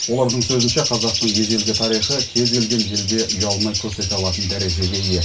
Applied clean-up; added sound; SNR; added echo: none; Bird; 2 dB; reverberation time 0.2 s.